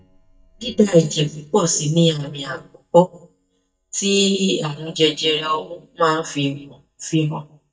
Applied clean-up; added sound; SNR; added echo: neural mask model DeepFilterNet 3.